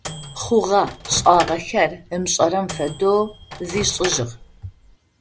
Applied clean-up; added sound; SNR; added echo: none; Microwave oven; 13 dB; none.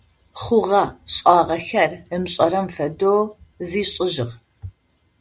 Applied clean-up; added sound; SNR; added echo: none; none; none; none.